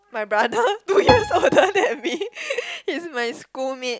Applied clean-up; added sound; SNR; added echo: none; Piano; 7 dB; none.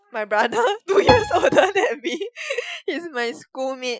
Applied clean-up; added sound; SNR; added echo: classical method Wiener filter.